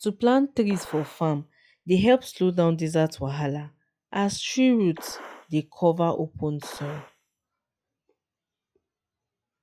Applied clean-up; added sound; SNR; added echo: classical method log-MMSE.